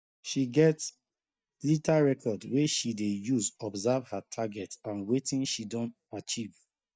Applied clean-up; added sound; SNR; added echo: neural mask model DeepFilterNet 3.